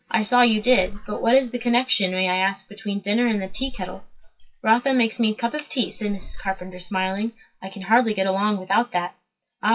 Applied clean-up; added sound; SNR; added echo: classical method WPE with log-MMSE.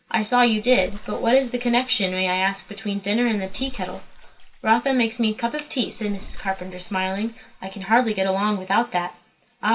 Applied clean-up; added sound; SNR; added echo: none; Bathtub (filling or washing) / Water / Splash, splatter; 14 dB; reverberation time 0.2 s.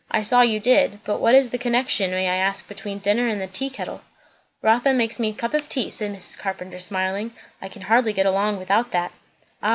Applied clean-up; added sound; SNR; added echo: none; none; none; none.